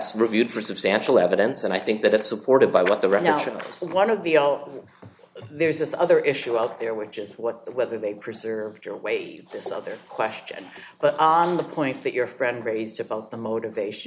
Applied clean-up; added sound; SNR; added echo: none; none; none; none.